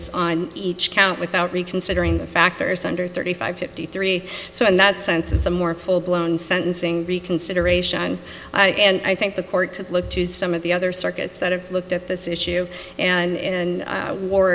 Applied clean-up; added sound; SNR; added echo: none; none; none; none.